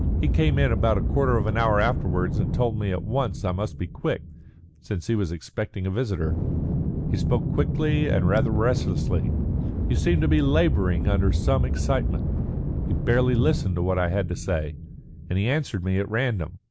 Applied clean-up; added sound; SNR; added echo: none; Aircraft; 1 dB; none.